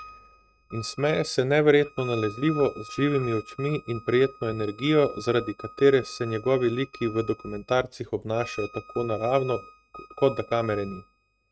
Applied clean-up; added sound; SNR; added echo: neural mask model RNNoise.